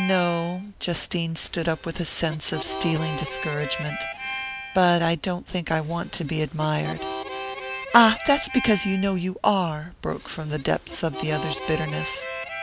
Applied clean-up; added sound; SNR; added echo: none; Harmonica; 10 dB; none.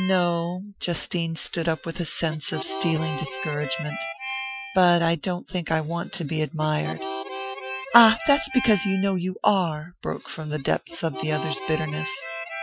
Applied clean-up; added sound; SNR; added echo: classical method Wiener filter.